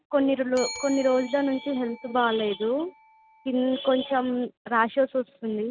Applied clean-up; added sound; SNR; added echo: none; Bell; 18 dB; none.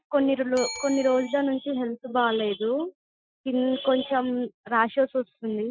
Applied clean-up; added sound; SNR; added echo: classical method Wiener filter.